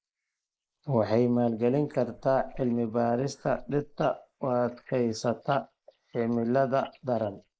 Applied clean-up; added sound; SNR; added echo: neural mask model Resemble Enhance denoiser.